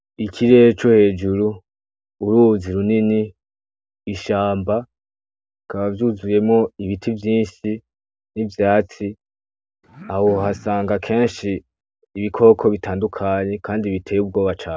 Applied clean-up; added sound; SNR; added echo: none; Cough; 19 dB; none.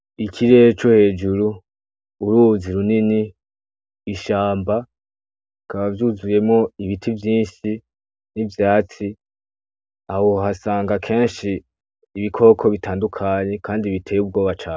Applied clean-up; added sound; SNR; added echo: none; none; none; none.